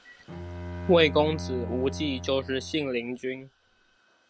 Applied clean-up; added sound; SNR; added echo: none; Bowed string instrument; 9 dB; none.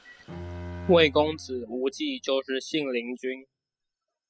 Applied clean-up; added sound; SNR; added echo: classical method spectral subtraction.